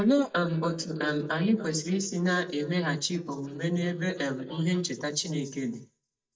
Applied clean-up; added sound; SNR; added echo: neural mask model DeepFilterNet 3.